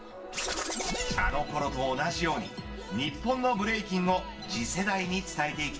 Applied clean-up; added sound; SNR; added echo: none; Waves, surf; 13 dB; reverberation time 0.5 s.